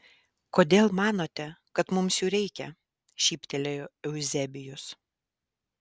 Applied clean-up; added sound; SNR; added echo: none; none; none; none.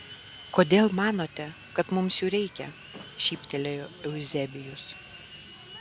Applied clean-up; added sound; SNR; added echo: none; Sawing; 17 dB; none.